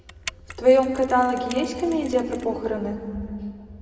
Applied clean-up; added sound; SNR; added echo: none; Mechanisms; 19 dB; reverberation time 2.0 s.